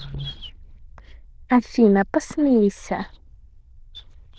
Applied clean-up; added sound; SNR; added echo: neural diffusion model UNIVERSE++.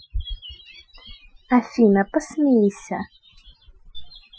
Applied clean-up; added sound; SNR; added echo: classical method Wiener filter.